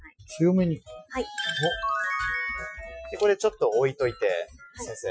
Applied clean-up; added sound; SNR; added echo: classical method Wiener filter.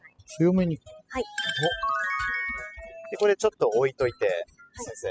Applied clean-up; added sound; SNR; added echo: classical method spectral subtraction.